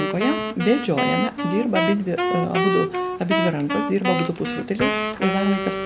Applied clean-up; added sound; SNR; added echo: none; Wind instrument, woodwind instrument; 1 dB; none.